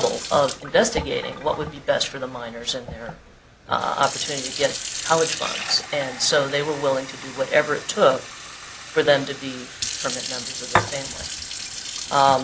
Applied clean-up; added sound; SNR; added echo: none; Fill (with liquid) / Sink (filling or washing); 8 dB; none.